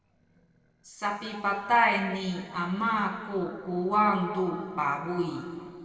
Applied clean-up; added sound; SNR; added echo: neural separator model SepFormer DNS4.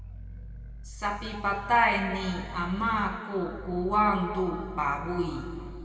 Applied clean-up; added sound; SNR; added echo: none; Growling; 12 dB; reverberation time 2.2 s.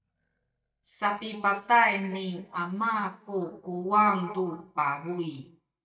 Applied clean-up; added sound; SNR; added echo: neural mask model DeepFilterNet 3.